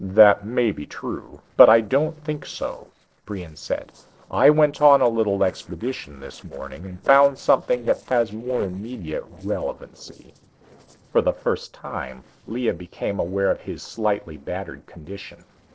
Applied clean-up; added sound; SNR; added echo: neural separator model SepFormer DNS4.